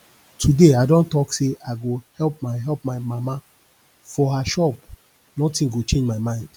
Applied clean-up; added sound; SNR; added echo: none; none; none; none.